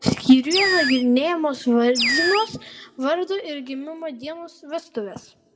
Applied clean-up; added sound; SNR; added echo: none; Animal; 4 dB; reverberation time 1.6 s.